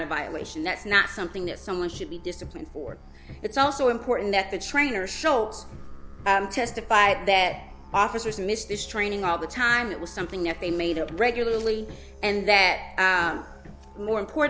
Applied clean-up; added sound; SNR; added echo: none; Musical instrument + Hammer; 19 dB; none.